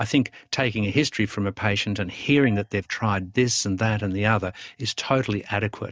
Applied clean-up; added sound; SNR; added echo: neural mask model DeepFilterNet 3.